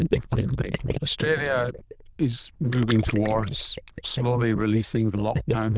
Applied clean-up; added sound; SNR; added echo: neural diffusion model UNIVERSE++.